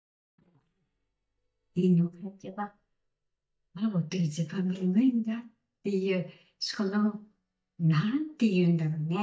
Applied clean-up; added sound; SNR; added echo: neural mask model DeepFilterNet 3.